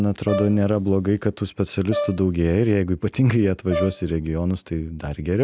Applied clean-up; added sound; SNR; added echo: none; Brass instrument; 11 dB; none.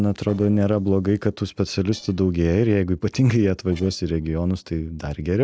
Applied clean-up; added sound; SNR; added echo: neural separator model SepFormer DNS4.